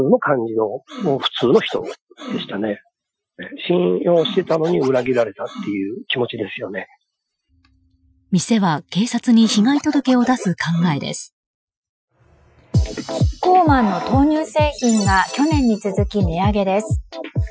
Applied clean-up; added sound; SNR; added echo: classical method Wiener filter.